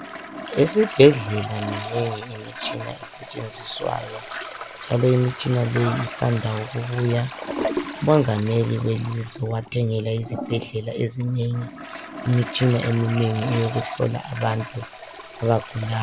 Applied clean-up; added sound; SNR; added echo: none; Toilet flush; 11 dB; none.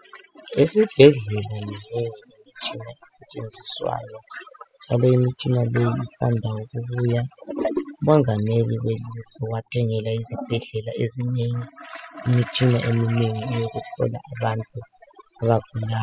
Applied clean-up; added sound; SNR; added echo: classical method spectral subtraction.